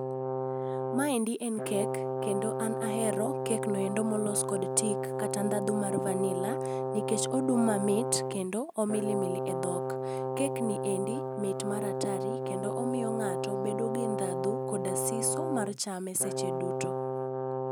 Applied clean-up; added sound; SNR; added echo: none; Brass instrument; 0 dB; none.